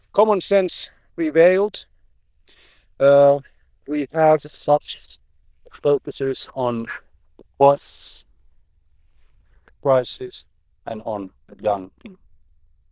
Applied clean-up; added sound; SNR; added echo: neural diffusion model UNIVERSE++.